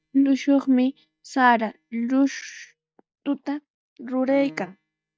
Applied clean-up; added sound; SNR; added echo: neural mask model DeepFilterNet 3.